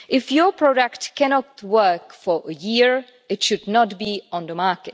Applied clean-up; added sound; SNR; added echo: none; none; none; none.